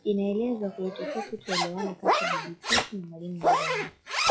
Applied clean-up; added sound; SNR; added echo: classical method log-MMSE.